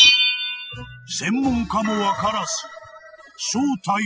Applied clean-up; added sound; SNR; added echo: classical method spectral subtraction.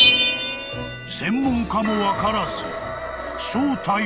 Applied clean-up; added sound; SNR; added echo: none; Bell; 1 dB; none.